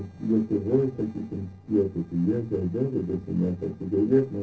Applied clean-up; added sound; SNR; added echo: neural separator model SepFormer DNS4.